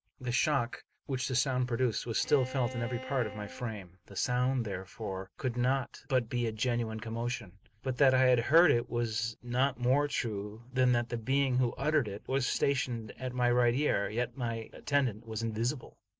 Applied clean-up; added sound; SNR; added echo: none; Bowed string instrument; 14 dB; none.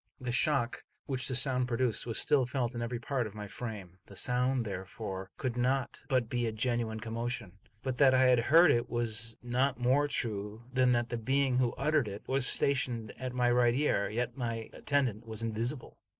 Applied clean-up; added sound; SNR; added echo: neural mask model Resemble Enhance denoiser.